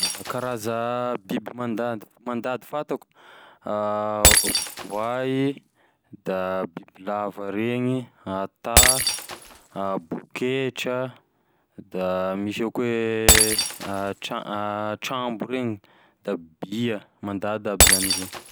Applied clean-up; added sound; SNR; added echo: none; Shatter; -1 dB; none.